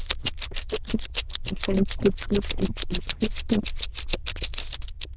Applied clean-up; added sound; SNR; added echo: neural diffusion model UNIVERSE++.